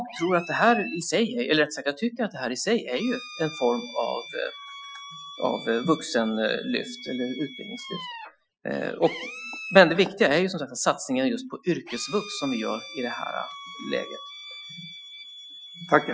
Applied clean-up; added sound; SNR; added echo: classical method Wiener filter.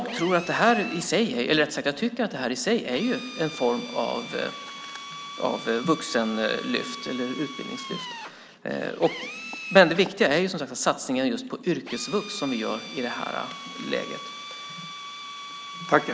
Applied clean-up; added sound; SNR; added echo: none; Drill; 13 dB; none.